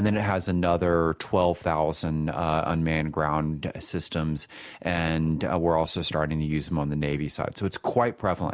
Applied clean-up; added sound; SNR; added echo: none; none; none; none.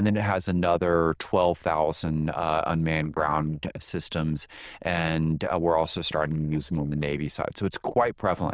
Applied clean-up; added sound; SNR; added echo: neural diffusion model UNIVERSE++.